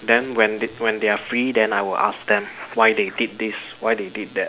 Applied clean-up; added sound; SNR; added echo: none; none; none; none.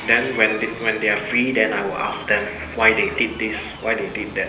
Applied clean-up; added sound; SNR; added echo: none; Door; 14 dB; reverberation time 1.4 s.